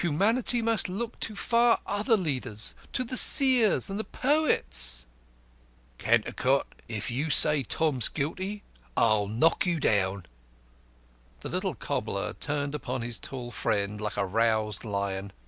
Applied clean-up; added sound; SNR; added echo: none; none; none; none.